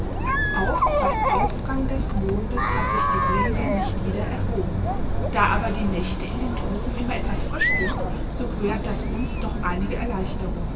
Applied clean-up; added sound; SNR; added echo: none; Chatter; -4 dB; reverberation time 2.3 s.